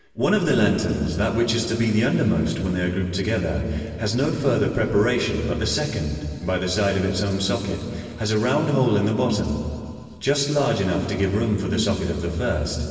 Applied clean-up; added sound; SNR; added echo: none; none; none; reverberation time 2.6 s.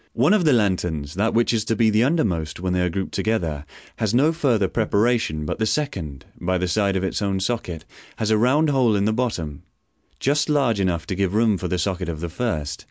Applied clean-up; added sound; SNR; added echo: none; none; none; none.